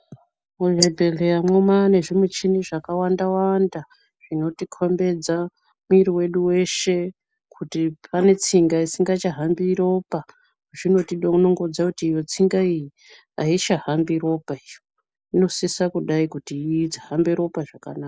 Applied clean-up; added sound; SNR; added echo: neural mask model Resemble Enhance denoiser.